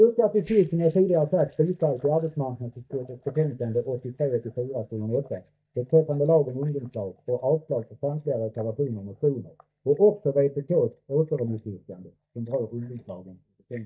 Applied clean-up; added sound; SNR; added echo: neural mask model DeepFilterNet 3.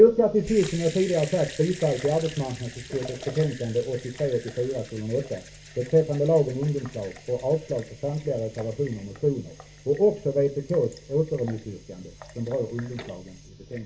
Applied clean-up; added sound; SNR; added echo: none; Sink (filling or washing) / Water tap, faucet / Liquid; 19 dB; reverberation time 0.2 s.